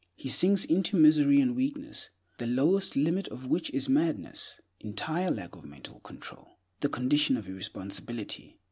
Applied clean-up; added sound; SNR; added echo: none; none; none; none.